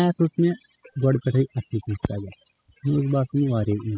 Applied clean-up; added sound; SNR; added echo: classical method spectral subtraction.